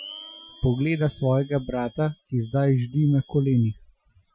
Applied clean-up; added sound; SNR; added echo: classical method Wiener filter.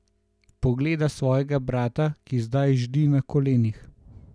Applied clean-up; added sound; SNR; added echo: none; none; none; none.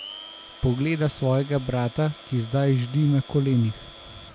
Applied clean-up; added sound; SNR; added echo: none; Domestic sounds, home sounds; 17 dB; none.